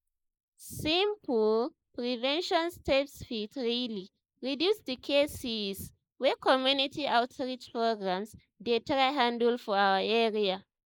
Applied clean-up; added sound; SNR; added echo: neural mask model Resemble Enhance denoiser.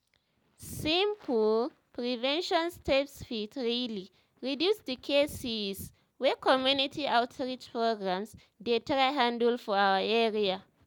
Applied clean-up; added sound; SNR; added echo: none; none; none; none.